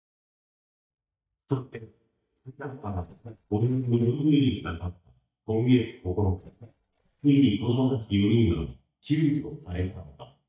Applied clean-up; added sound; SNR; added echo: neural mask model DeepFilterNet 3.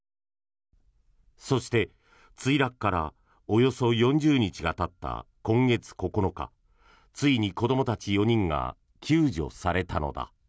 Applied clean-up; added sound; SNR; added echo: none; none; none; none.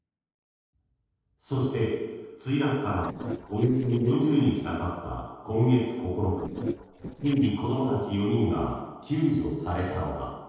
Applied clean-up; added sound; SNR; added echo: neural separator model SepFormer DNS4.